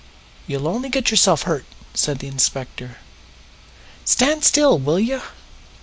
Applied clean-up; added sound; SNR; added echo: none; none; none; none.